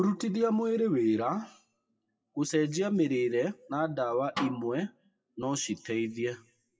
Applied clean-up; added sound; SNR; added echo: classical method WPE with log-MMSE.